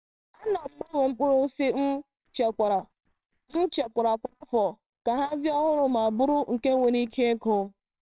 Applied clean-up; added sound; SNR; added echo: neural separator model SepFormer WHAMR!.